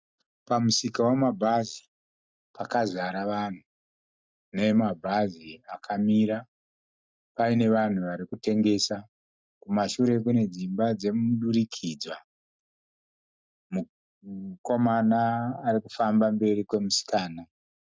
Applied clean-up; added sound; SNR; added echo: none; none; none; none.